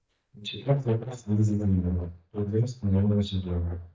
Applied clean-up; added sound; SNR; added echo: neural mask model DeepFilterNet 3.